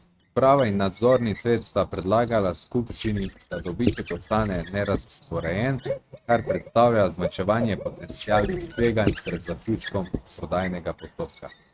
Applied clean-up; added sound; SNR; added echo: neural mask model RNNoise.